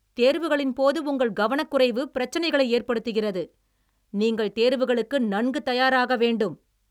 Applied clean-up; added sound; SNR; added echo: none; none; none; none.